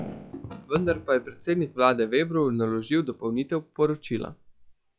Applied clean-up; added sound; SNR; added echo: classical method log-MMSE.